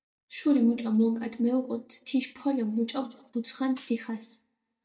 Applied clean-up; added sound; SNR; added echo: neural mask model DeepFilterNet 3.